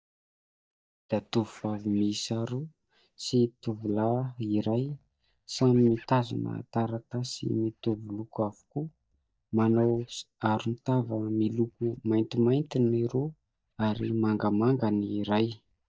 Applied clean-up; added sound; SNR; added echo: neural mask model DeepFilterNet 3.